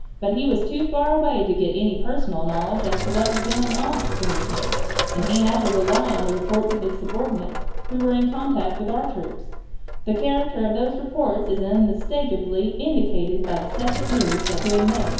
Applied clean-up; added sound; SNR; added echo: none; Sink (filling or washing); 2 dB; reverberation time 1.0 s.